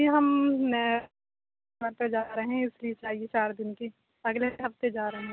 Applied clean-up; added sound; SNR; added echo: none; none; none; none.